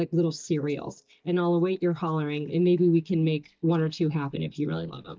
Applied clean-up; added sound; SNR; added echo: neural mask model DeepFilterNet 3.